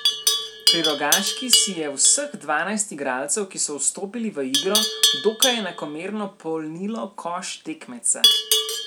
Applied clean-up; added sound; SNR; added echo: none; Livestock, farm animals, working animals; -1 dB; none.